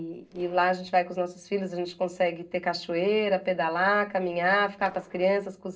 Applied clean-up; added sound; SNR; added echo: neural separator model SepFormer DNS4.